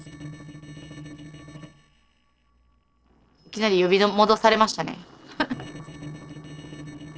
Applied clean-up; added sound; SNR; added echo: neural separator model SepFormer DNS4.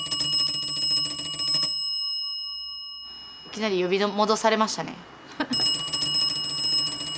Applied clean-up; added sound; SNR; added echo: none; Telephone; -2 dB; none.